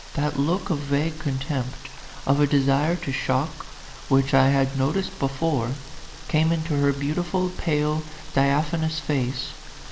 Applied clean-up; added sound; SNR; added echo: none; Rain; 19 dB; reverberation time 2.3 s.